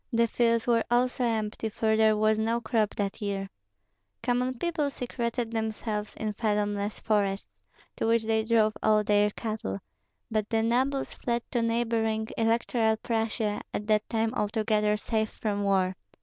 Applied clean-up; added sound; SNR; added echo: none; none; none; none.